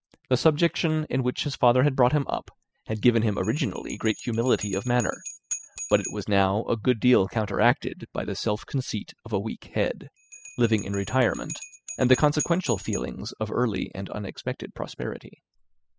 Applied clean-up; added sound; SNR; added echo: classical method spectral subtraction.